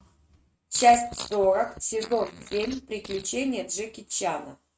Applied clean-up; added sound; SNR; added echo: neural mask model RNNoise.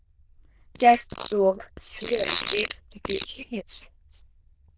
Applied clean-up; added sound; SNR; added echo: neural diffusion model UNIVERSE++.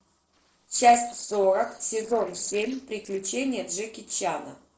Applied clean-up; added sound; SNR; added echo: neural separator model SepFormer DNS4.